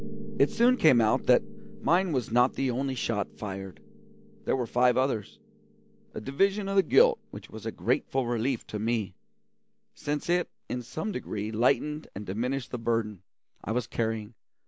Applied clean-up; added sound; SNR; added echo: none; Piano; 15 dB; none.